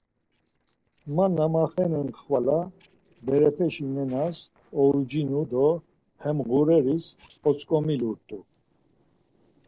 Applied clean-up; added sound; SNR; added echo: neural separator model SepFormer DNS4.